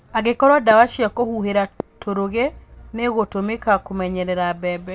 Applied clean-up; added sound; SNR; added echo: none; none; none; none.